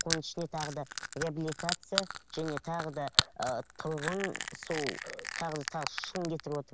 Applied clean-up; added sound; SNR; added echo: none; Crushing; 1 dB; none.